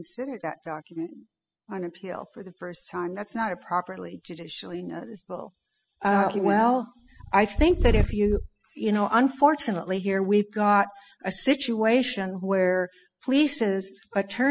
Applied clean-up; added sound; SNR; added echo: classical method spectral subtraction.